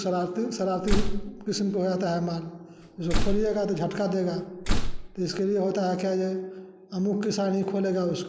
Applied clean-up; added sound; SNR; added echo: none; Slam; -1 dB; none.